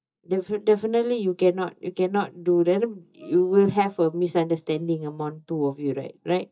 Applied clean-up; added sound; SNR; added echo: neural mask model DeepFilterNet 3.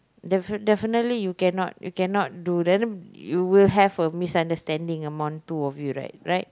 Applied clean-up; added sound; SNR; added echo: none; none; none; none.